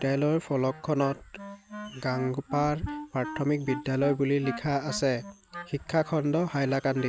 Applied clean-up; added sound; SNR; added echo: none; Wind instrument, woodwind instrument; 14 dB; none.